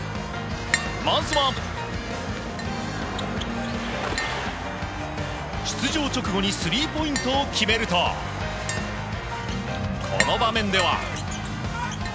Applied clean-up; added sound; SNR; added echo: none; Tap; 11 dB; none.